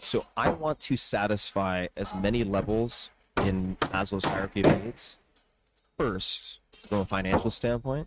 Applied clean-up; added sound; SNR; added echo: neural mask model RNNoise.